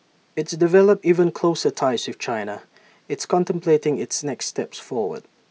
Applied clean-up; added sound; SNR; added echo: none; none; none; none.